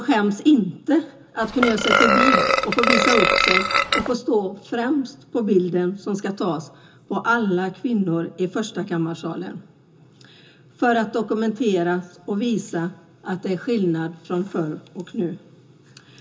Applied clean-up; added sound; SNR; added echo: none; Burping, eructation; -4 dB; reverberation time 0.2 s.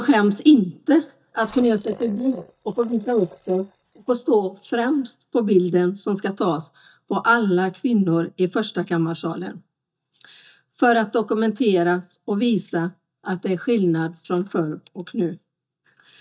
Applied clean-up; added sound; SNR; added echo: neural mask model DeepFilterNet 3.